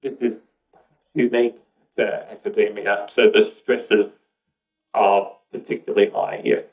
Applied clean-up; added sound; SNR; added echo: neural mask model DeepFilterNet 3.